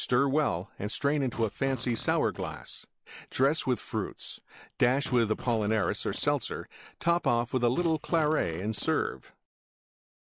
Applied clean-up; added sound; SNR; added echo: none; Fart; 16 dB; none.